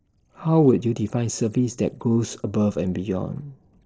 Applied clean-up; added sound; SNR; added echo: neural separator model SepFormer DNS4.